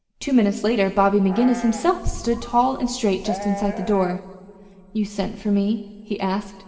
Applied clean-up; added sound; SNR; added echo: none; Livestock, farm animals, working animals; 12 dB; reverberation time 2.2 s.